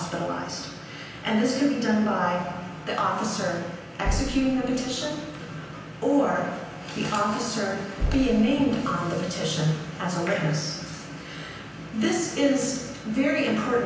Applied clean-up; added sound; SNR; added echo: none; Knock; 9 dB; reverberation time 0.9 s.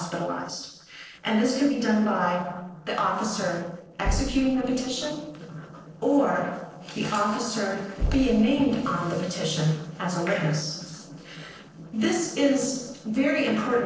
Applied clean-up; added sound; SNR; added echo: neural separator model SepFormer DNS4.